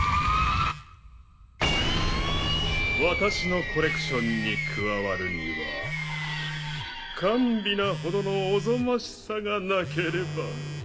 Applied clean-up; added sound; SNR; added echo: none; Telephone; 11 dB; reverberation time 1.6 s.